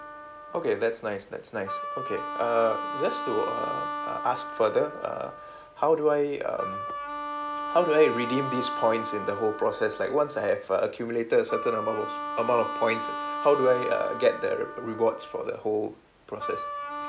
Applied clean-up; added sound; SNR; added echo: none; Wind instrument, woodwind instrument; 7 dB; none.